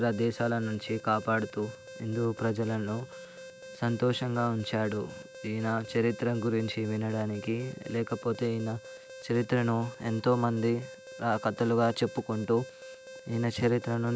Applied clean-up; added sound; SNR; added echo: none; Alarm; 17 dB; none.